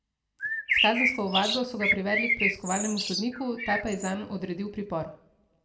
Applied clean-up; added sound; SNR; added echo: none; Bird; -2 dB; reverberation time 0.5 s.